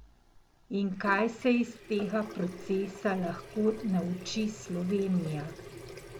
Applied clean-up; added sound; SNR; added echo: none; Sink (filling or washing) / Water tap, faucet; 15 dB; none.